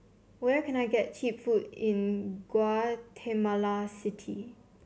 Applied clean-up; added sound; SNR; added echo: none; none; none; none.